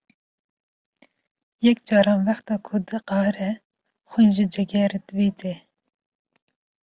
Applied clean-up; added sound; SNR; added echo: none; none; none; none.